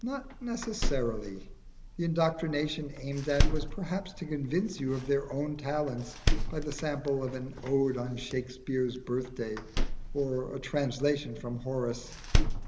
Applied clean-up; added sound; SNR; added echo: none; Door; 0 dB; none.